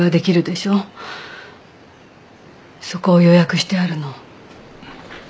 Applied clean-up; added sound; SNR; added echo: none; none; none; none.